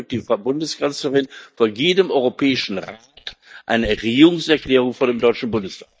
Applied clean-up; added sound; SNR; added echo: neural mask model DeepFilterNet 3.